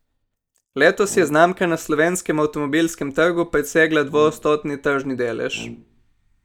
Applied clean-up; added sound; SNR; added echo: neural mask model DeepFilterNet 3.